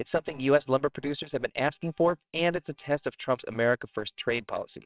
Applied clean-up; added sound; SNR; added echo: neural separator model SepFormer WHAMR!.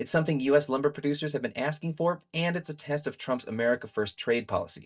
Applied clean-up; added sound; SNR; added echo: neural mask model DeepFilterNet 3.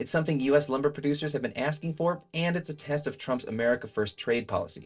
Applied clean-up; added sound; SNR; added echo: neural separator model SepFormer DNS4.